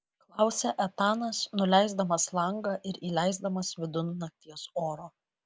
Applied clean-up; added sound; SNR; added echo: none; none; none; none.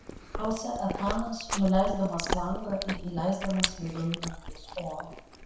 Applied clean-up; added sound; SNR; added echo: none; Chewing, mastication; 5 dB; reverberation time 0.7 s.